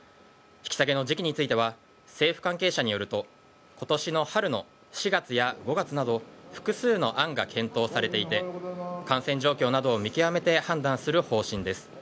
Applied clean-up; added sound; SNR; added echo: none; none; none; none.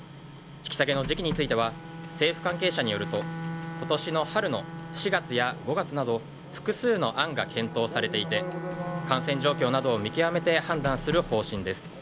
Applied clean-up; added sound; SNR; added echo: none; Bowed string instrument + Printer; 9 dB; none.